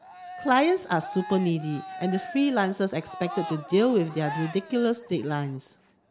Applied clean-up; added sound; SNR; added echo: none; Cheering; 14 dB; none.